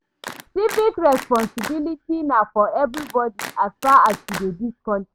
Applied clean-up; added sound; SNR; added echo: none; Clapping; 14 dB; none.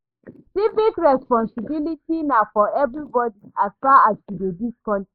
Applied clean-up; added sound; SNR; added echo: neural mask model Resemble Enhance denoiser.